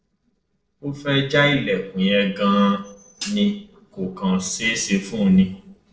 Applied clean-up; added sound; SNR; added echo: neural separator model SepFormer DNS4.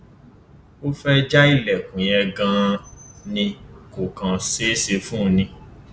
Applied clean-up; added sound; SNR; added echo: none; none; none; none.